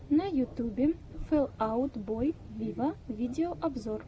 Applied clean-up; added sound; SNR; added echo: none; none; none; none.